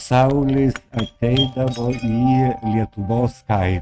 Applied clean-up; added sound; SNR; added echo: neural mask model RNNoise.